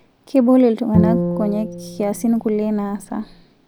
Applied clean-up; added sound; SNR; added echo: none; Bowed string instrument; 4 dB; none.